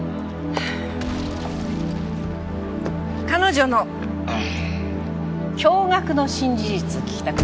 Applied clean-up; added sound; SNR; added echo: none; Slam / Car + Boom; 13 dB; none.